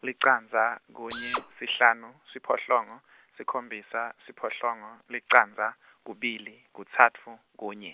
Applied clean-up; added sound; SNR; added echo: none; Drill; 8 dB; none.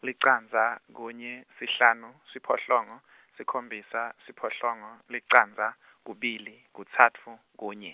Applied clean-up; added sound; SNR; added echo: none; none; none; none.